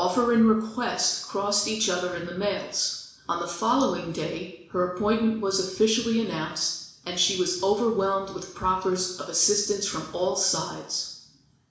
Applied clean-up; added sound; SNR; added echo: none; none; none; reverberation time 0.7 s.